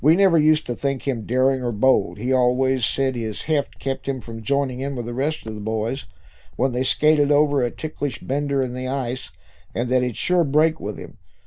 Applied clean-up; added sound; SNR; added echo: none; Cricket; 16 dB; none.